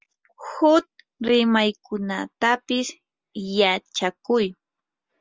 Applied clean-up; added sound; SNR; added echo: none; none; none; none.